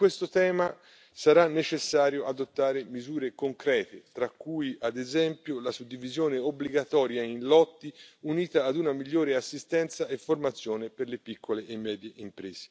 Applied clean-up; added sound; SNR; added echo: none; none; none; none.